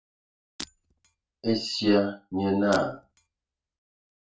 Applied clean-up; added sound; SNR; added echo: none; Shatter; 17 dB; reverberation time 0.2 s.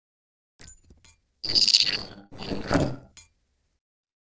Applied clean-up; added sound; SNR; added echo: neural separator model SepFormer DNS4.